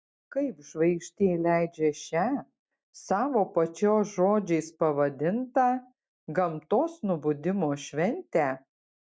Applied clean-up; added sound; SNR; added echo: none; none; none; none.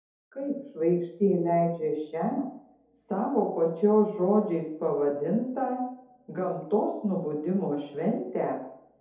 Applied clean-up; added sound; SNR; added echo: none; none; none; reverberation time 2.1 s.